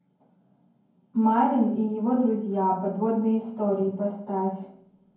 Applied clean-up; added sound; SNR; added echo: none; none; none; reverberation time 0.9 s.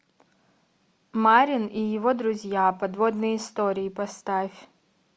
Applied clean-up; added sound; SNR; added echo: none; none; none; none.